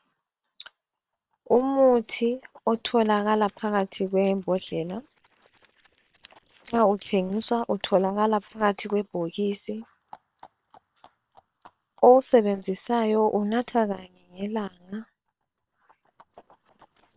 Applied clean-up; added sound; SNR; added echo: neural separator model SepFormer WHAM!.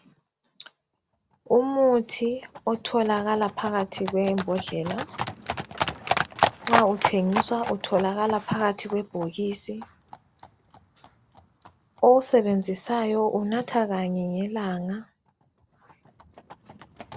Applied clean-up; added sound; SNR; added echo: none; Livestock, farm animals, working animals; 7 dB; none.